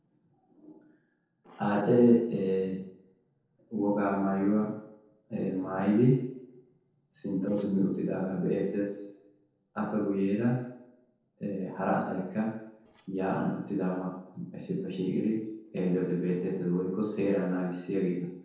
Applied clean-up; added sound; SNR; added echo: neural separator model SepFormer DNS4.